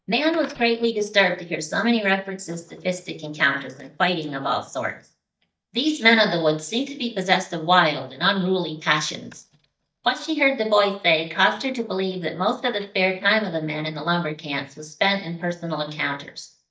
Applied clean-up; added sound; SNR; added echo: neural mask model DeepFilterNet 3.